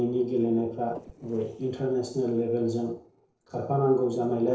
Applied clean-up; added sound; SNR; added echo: neural separator model SepFormer DNS4.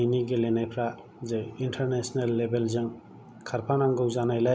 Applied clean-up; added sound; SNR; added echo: none; none; none; none.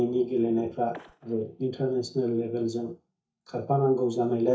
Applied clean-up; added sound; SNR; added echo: neural mask model DeepFilterNet 3.